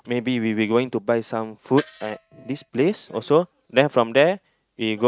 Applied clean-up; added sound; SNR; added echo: neural mask model RNNoise.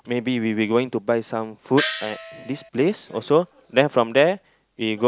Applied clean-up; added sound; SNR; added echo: none; Gong; 8 dB; none.